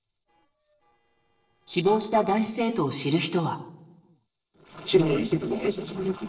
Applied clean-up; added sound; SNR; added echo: neural separator model SepFormer DNS4.